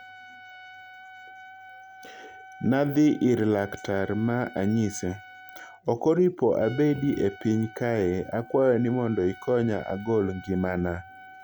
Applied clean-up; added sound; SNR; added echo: none; Trumpet; 20 dB; none.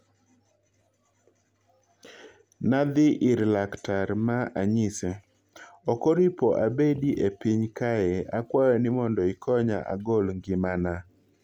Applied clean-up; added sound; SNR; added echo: none; none; none; none.